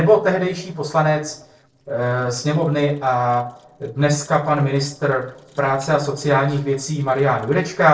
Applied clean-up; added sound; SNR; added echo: neural separator model SepFormer DNS4.